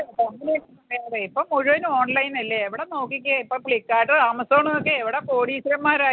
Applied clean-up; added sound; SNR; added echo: none; none; none; none.